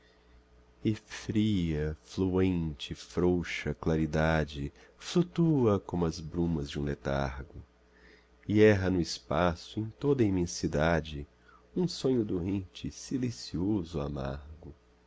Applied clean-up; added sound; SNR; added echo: none; none; none; none.